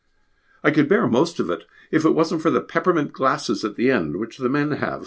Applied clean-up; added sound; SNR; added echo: none; none; none; none.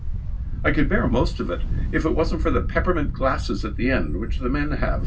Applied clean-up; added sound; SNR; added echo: none; Wind; -1 dB; reverberation time 0.4 s.